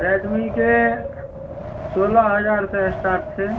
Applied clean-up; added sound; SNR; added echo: none; Wind; 9 dB; reverberation time 0.1 s.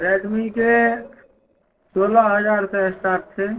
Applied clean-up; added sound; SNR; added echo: neural separator model SepFormer DNS4.